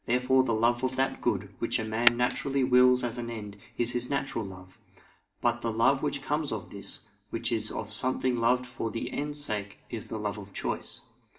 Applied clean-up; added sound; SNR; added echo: none; Glass; 2 dB; reverberation time 0.6 s.